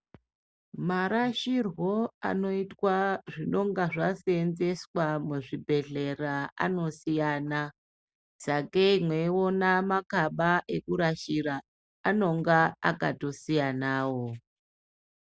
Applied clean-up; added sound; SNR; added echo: none; none; none; none.